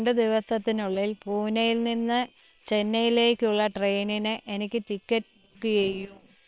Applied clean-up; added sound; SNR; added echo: neural separator model SepFormer WHAM!.